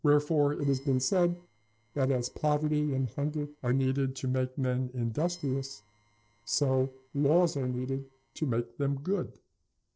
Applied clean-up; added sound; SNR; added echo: neural separator model SepFormer DNS4.